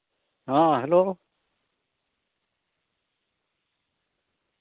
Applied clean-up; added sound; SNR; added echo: none; none; none; none.